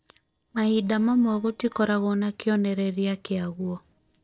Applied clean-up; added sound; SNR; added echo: neural separator model SepFormer DNS4.